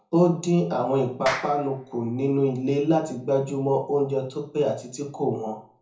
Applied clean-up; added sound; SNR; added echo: none; Clapping; 14 dB; reverberation time 0.6 s.